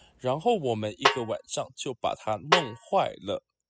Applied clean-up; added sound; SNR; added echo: classical method spectral subtraction.